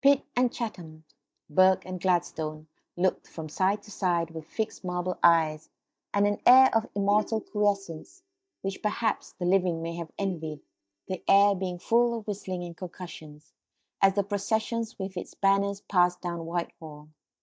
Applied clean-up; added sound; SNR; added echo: neural mask model DeepFilterNet 3.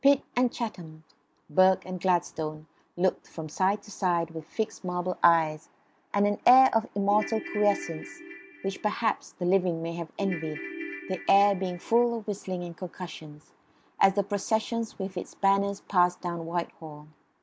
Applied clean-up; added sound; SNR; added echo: none; Ringtone / Keyboard (musical); 11 dB; none.